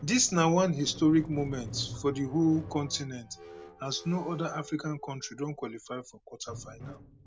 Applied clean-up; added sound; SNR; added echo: none; Squeak; 15 dB; none.